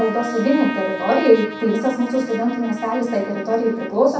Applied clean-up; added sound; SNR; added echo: none; Trumpet; 12 dB; reverberation time 0.6 s.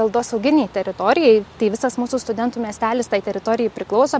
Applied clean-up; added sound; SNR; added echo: none; none; none; none.